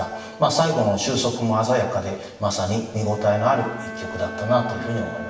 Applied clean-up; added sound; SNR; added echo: none; Bowed string instrument; 14 dB; reverberation time 1.0 s.